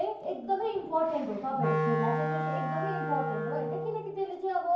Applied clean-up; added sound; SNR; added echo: none; Wind instrument, woodwind instrument; 1 dB; reverberation time 0.9 s.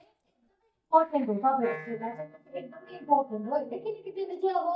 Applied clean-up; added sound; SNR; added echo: neural mask model DeepFilterNet 3.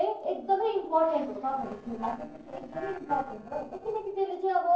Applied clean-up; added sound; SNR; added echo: neural separator model SepFormer DNS4.